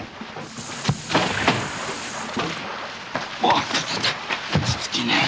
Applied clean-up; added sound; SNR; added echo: none; Dishes, pots, and pans; 16 dB; none.